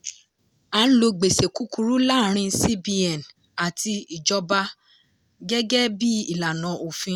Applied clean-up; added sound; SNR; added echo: none; none; none; none.